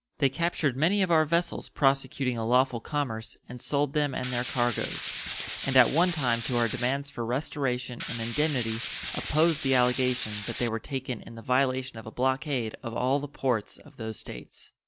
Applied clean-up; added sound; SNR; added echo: none; Tools; 9 dB; none.